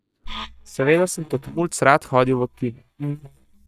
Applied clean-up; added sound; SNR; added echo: neural mask model DeepFilterNet 3.